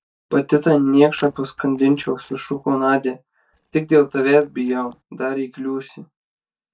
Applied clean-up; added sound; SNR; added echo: neural mask model DeepFilterNet 3.